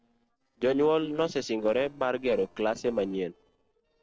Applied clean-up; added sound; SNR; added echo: neural separator model SepFormer DNS4.